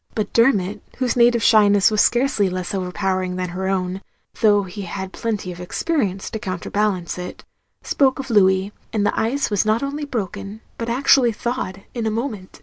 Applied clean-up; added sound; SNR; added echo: none; none; none; none.